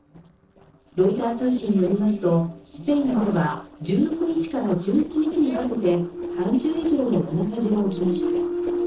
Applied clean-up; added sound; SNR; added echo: neural separator model SepFormer DNS4.